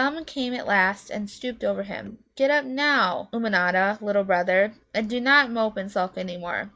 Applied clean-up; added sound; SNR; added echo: neural mask model DeepFilterNet 3.